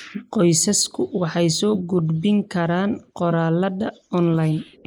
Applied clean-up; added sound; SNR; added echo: neural mask model Resemble Enhance denoiser.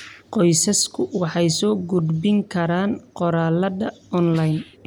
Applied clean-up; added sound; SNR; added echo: none; none; none; none.